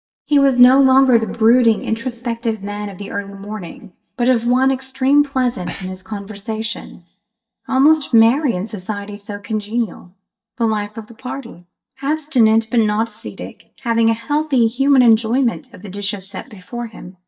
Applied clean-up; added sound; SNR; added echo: neural mask model DeepFilterNet 3.